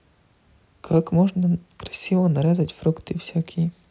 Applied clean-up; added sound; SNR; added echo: none; none; none; none.